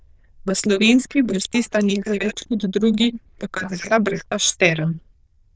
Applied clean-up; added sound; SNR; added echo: neural diffusion model UNIVERSE++.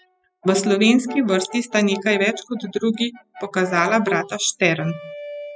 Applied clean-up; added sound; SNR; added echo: classical method spectral subtraction.